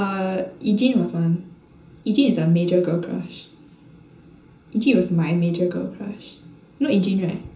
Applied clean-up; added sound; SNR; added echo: none; none; none; reverberation time 0.2 s.